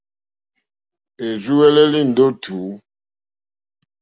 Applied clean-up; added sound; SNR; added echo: none; none; none; none.